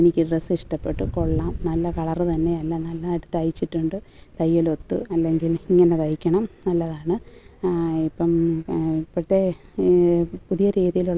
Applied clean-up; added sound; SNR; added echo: none; none; none; none.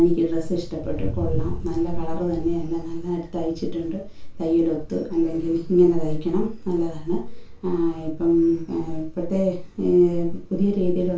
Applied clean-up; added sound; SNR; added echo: none; none; none; reverberation time 0.3 s.